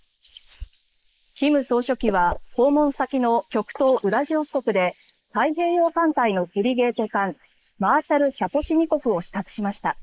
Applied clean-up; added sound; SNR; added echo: neural mask model Resemble Enhance denoiser.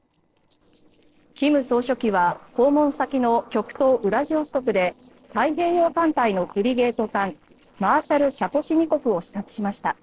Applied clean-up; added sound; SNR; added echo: neural separator model SepFormer DNS4.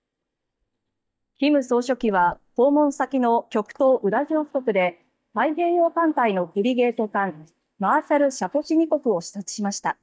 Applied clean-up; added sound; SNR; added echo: neural mask model DeepFilterNet 3.